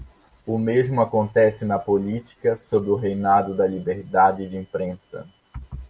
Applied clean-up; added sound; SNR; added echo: none; none; none; none.